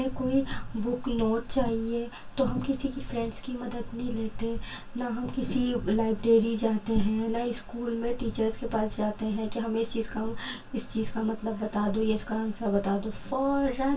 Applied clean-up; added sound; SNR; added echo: none; none; none; reverberation time 0.2 s.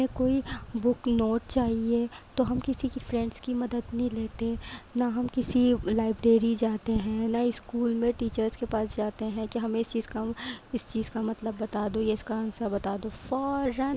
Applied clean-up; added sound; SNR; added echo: none; none; none; none.